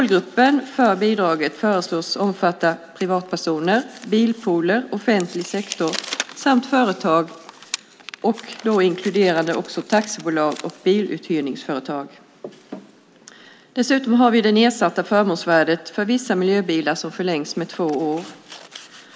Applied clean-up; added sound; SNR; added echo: none; none; none; none.